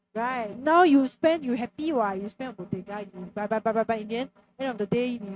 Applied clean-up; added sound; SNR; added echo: neural mask model RNNoise.